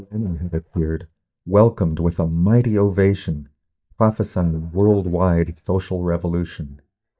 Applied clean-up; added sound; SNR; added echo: neural mask model DeepFilterNet 3.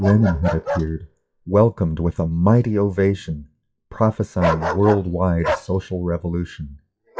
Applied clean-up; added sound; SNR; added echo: classical method WPE with log-MMSE.